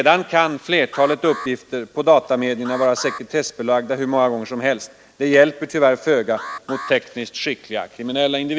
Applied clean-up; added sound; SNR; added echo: neural mask model Resemble Enhance denoiser.